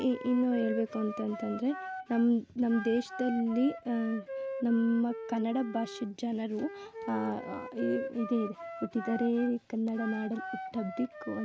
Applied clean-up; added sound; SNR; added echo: none; Wind instrument, woodwind instrument; 11 dB; none.